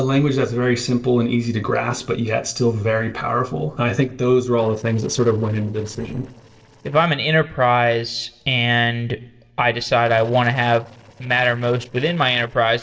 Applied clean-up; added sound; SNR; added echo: neural separator model SepFormer DNS4.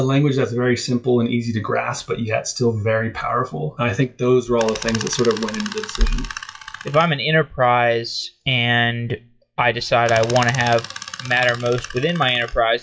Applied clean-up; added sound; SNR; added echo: classical method WPE with log-MMSE.